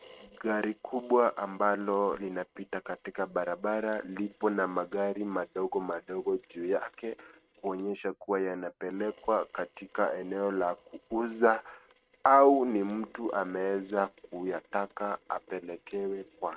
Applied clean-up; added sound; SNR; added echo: neural mask model RNNoise.